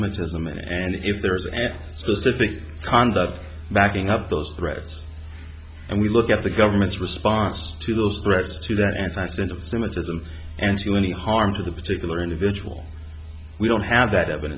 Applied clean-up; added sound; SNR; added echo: none; none; none; none.